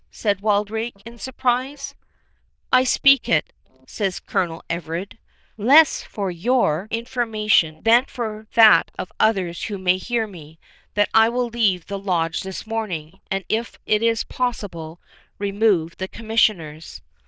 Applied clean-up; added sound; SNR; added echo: neural diffusion model UNIVERSE++.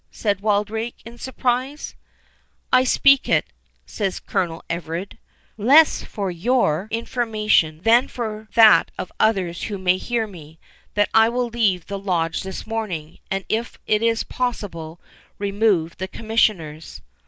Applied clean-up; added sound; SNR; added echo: none; none; none; none.